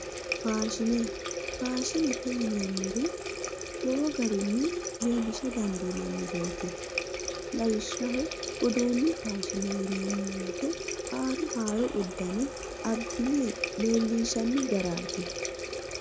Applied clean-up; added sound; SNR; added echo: none; Water tap, faucet; 5 dB; none.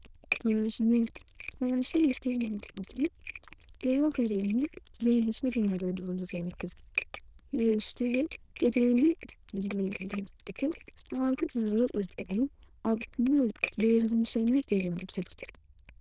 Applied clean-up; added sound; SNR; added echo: neural diffusion model UNIVERSE++.